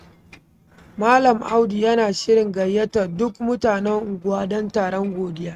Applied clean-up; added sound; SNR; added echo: neural mask model RNNoise.